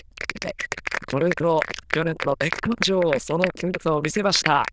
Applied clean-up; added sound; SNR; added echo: neural diffusion model UNIVERSE++.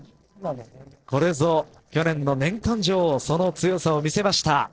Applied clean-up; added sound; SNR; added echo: neural separator model SepFormer DNS4.